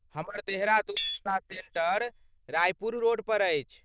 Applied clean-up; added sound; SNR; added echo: neural diffusion model UNIVERSE++.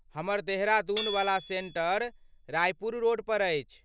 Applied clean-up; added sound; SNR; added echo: none; Hammer / Chink, clink; 13 dB; none.